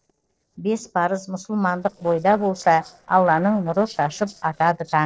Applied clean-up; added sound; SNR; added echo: neural separator model SepFormer DNS4.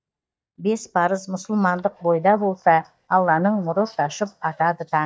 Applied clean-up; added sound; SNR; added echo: neural mask model DeepFilterNet 3.